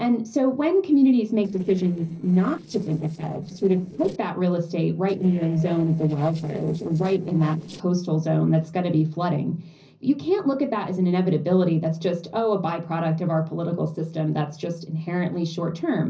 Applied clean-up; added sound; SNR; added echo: neural separator model SepFormer DNS4.